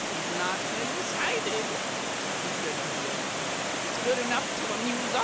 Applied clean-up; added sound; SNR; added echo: none; Water; -3 dB; none.